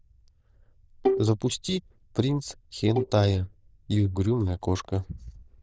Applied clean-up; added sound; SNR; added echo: neural diffusion model UNIVERSE++.